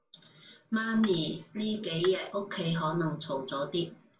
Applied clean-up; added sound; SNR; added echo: none; Dishes, pots, and pans / Chink, clink; 14 dB; reverberation time 0.2 s.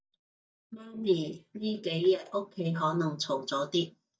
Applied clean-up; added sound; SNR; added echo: neural mask model DeepFilterNet 3.